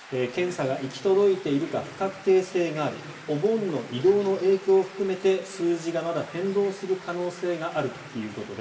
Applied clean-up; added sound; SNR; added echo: none; Stream; 19 dB; reverberation time 2.0 s.